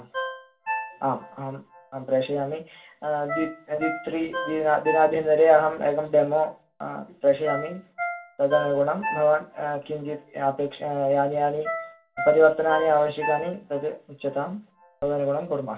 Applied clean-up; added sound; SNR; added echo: none; Ringtone; 11 dB; reverberation time 0.2 s.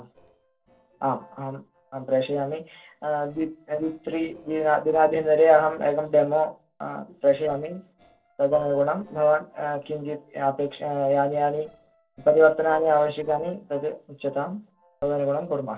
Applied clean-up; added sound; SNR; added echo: neural separator model SepFormer DNS4.